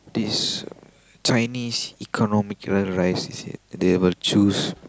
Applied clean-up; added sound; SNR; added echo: none; none; none; none.